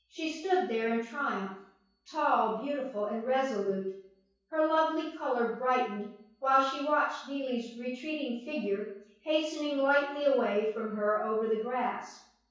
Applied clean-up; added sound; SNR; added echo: none; none; none; reverberation time 0.6 s.